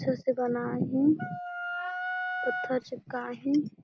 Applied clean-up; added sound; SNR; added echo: none; Wind instrument, woodwind instrument; 4 dB; none.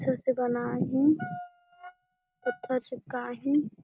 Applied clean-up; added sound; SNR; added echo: neural mask model RNNoise.